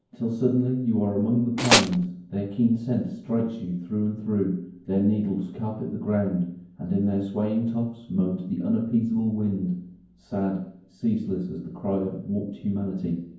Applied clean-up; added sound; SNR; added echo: none; Tools; -5 dB; reverberation time 0.9 s.